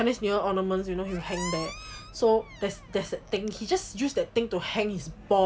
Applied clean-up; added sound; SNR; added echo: none; Squeak; 14 dB; none.